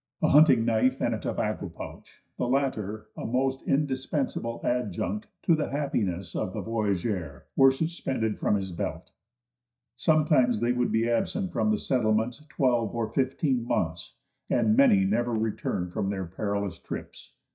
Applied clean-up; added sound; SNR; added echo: neural mask model DeepFilterNet 3.